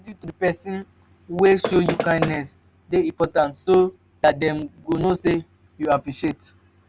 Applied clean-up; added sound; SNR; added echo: none; Knock; 5 dB; none.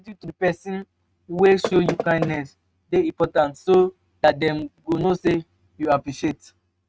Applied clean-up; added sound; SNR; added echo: neural mask model RNNoise.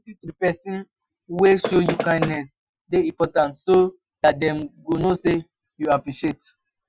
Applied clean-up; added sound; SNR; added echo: classical method Wiener filter.